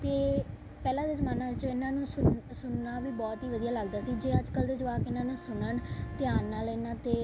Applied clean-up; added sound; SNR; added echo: none; Bowed string instrument; 19 dB; none.